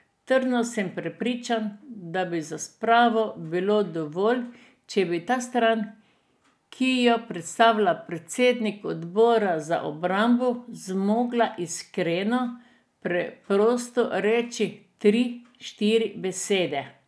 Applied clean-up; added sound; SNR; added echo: none; none; none; none.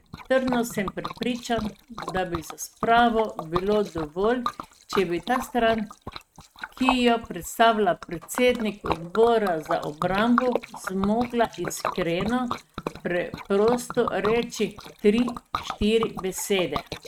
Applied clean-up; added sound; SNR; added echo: neural mask model RNNoise.